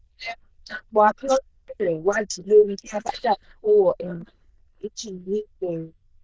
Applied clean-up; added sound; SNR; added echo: neural diffusion model UNIVERSE++.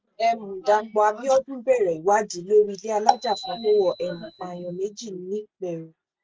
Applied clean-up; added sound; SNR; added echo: neural mask model RNNoise.